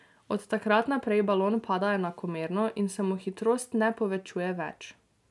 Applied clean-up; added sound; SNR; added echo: none; none; none; none.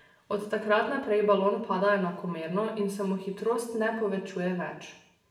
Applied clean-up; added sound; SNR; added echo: none; none; none; reverberation time 0.7 s.